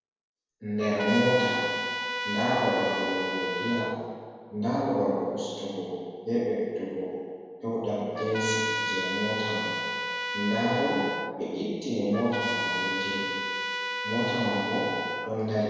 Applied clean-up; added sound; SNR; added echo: none; Trumpet; 3 dB; reverberation time 1.8 s.